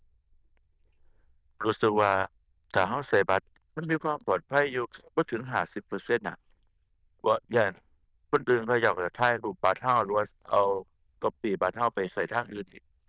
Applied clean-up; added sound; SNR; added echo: neural diffusion model UNIVERSE++.